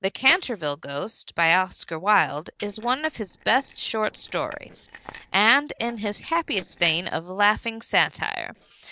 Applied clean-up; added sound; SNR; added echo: neural separator model SepFormer DNS4.